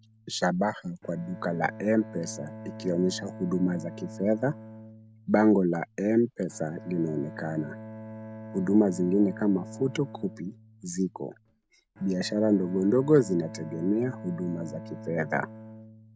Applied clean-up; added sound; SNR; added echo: none; Bowed string instrument; 15 dB; none.